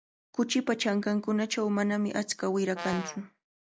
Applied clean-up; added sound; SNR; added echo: none; Brass instrument; 10 dB; none.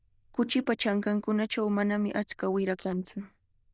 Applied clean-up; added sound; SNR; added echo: neural diffusion model UNIVERSE++.